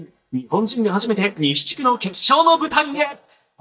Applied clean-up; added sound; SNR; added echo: neural mask model DeepFilterNet 3.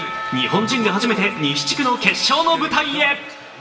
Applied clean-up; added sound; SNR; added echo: none; Church bell / Percussion; 13 dB; reverberation time 1.0 s.